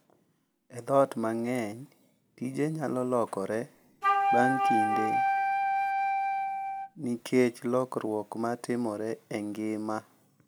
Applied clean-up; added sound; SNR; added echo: none; Wind instrument, woodwind instrument; -4 dB; none.